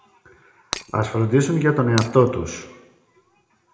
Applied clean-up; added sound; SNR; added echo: none; Shatter; 11 dB; reverberation time 0.6 s.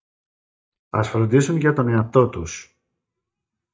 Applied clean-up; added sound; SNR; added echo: neural mask model DeepFilterNet 3.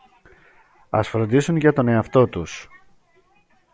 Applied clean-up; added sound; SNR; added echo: none; none; none; none.